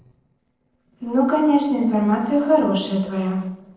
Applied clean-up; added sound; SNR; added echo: neural separator model SepFormer DNS4.